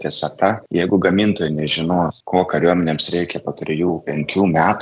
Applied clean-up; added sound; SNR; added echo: none; none; none; none.